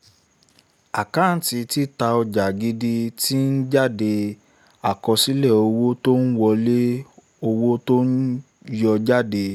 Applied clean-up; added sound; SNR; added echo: none; none; none; none.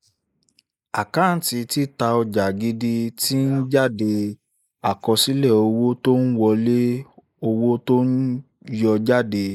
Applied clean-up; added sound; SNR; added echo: neural mask model Resemble Enhance denoiser.